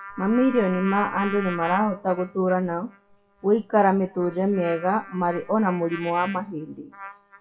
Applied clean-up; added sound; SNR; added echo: classical method WPE with log-MMSE.